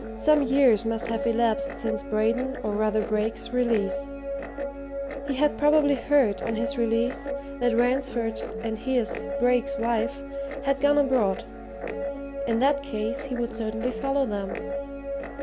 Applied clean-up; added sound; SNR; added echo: none; Guitar; 7 dB; none.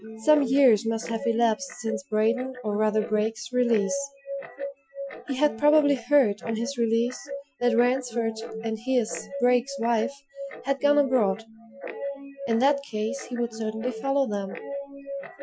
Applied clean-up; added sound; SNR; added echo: classical method Wiener filter.